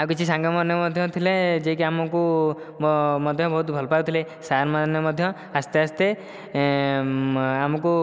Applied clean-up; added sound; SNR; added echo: none; none; none; none.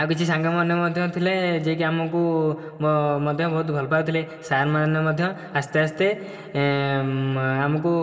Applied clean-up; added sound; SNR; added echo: none; none; none; reverberation time 1.8 s.